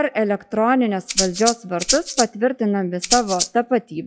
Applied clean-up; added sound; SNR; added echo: classical method log-MMSE.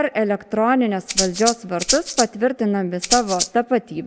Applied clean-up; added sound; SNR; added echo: none; Rattle (instrument); 4 dB; none.